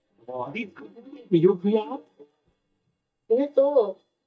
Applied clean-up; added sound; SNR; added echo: neural mask model DeepFilterNet 3.